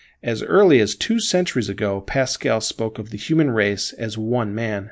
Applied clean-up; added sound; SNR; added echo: neural mask model Resemble Enhance denoiser.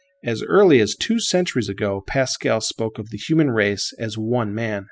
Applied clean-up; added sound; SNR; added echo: classical method spectral subtraction.